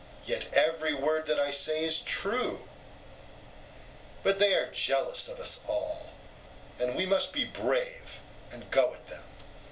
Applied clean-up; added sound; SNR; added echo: none; none; none; none.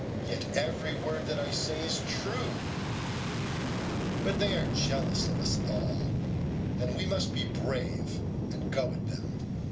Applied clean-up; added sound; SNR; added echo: none; Fixed-wing aircraft, airplane; -5 dB; none.